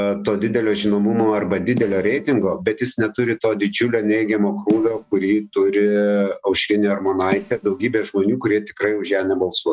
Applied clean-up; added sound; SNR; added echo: neural mask model RNNoise.